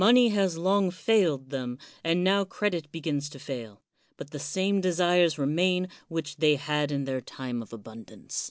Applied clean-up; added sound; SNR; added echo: none; none; none; none.